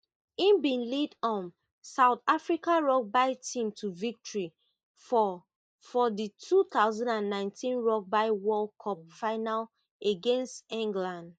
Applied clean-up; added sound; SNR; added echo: neural mask model Resemble Enhance denoiser.